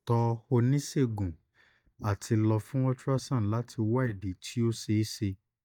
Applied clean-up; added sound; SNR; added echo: neural mask model DeepFilterNet 3.